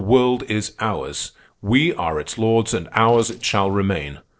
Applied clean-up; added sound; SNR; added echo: neural separator model SepFormer DNS4.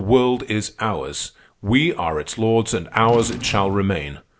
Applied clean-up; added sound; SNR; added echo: none; Drawer open or close; 14 dB; none.